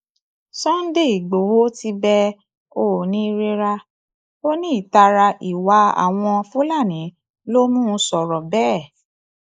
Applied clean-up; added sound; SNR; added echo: neural mask model Resemble Enhance denoiser.